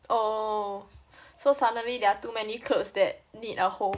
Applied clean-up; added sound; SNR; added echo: none; none; none; none.